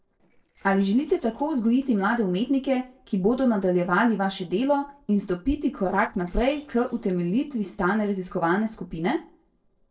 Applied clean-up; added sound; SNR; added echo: neural separator model SepFormer DNS4.